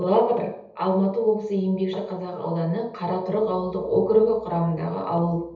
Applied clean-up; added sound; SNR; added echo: none; none; none; reverberation time 0.8 s.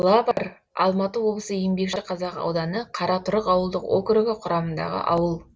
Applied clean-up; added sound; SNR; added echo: none; none; none; none.